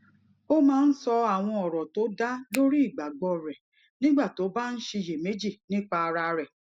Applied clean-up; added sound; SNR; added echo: none; Finger snapping; 13 dB; none.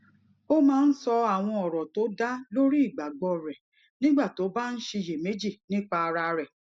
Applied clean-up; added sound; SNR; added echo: none; none; none; none.